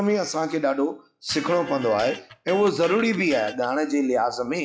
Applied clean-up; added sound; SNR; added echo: classical method log-MMSE.